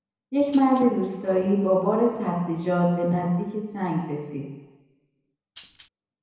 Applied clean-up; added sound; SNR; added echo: none; Tambourine; 6 dB; reverberation time 1.0 s.